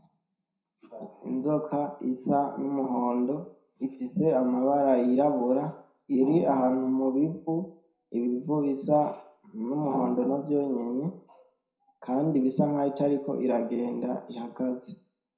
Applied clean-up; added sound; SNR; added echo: none; none; none; reverberation time 0.4 s.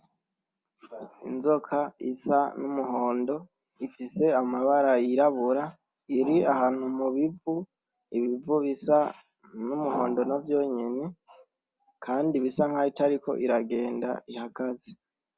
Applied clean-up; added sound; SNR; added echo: none; none; none; none.